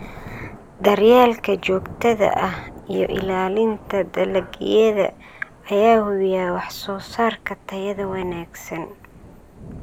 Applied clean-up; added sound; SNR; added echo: none; Thunder / Rain; 19 dB; none.